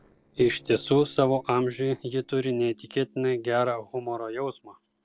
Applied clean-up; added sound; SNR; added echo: neural separator model SepFormer DNS4.